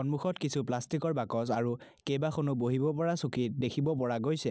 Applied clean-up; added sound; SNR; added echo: none; none; none; none.